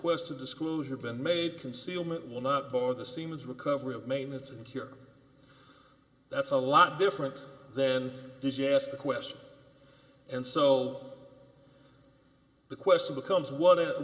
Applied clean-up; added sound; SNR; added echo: none; none; none; reverberation time 0.6 s.